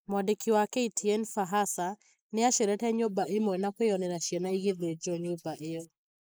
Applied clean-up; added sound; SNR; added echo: neural mask model Resemble Enhance denoiser.